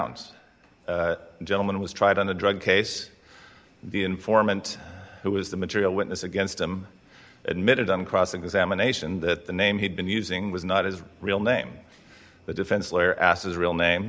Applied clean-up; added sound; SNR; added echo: none; none; none; none.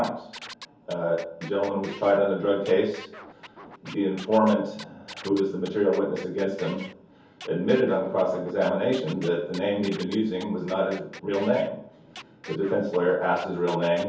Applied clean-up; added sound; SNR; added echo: none; Scratching (performance technique); 19 dB; reverberation time 0.6 s.